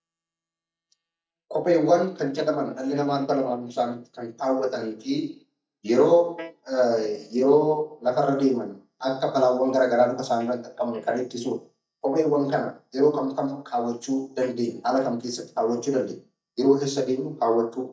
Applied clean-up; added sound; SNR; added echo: neural mask model DeepFilterNet 3.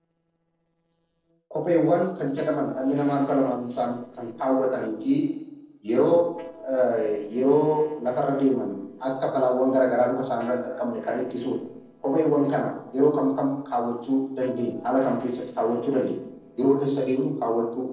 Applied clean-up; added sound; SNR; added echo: neural separator model SepFormer DNS4.